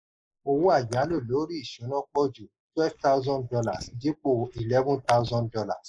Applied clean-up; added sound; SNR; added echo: neural mask model Resemble Enhance denoiser.